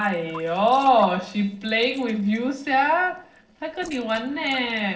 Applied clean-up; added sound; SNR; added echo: neural separator model SepFormer DNS4.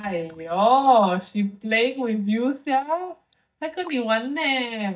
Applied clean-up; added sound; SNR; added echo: neural mask model DeepFilterNet 3.